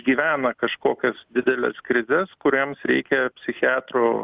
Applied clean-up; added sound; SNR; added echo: none; none; none; none.